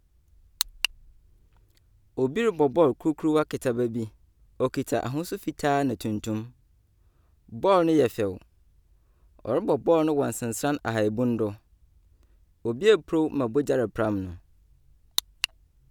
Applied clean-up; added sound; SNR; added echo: none; none; none; none.